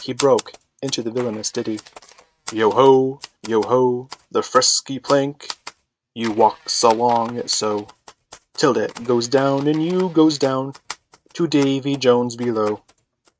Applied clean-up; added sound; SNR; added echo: neural mask model RNNoise.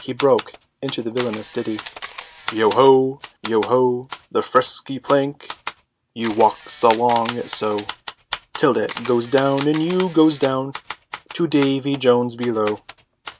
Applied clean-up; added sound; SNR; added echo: none; Camera + Typewriter; 12 dB; none.